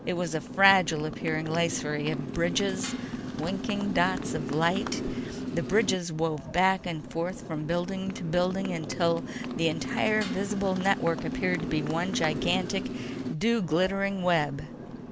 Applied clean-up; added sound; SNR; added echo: none; Motorcycle; 7 dB; none.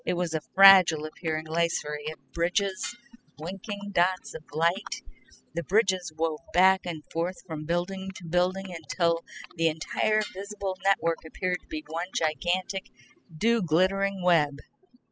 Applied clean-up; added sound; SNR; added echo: classical method spectral subtraction.